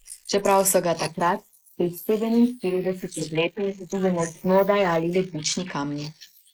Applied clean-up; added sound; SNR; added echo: neural mask model Resemble Enhance denoiser.